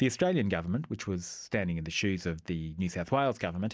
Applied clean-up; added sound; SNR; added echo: none; none; none; none.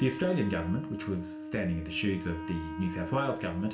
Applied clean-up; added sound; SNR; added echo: none; Wind instrument, woodwind instrument; 8 dB; reverberation time 0.4 s.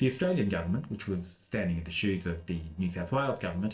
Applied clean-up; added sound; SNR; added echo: neural separator model SepFormer DNS4.